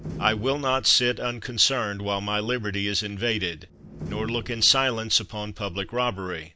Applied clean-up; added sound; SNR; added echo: none; Slam; 16 dB; none.